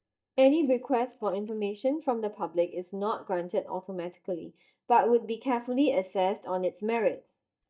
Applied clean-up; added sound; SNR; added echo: neural mask model DeepFilterNet 3.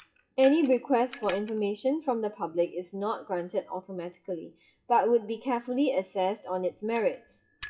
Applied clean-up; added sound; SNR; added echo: classical method WPE with log-MMSE.